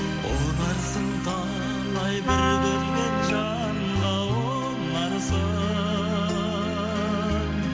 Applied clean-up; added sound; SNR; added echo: none; Trumpet; 2 dB; none.